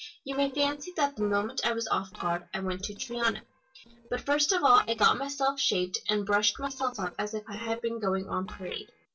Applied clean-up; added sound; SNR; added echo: neural separator model SepFormer DNS4.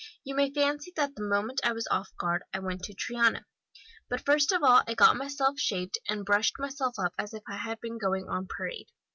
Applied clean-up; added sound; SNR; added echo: none; none; none; none.